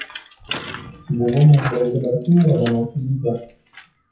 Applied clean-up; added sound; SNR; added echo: classical method WPE with log-MMSE.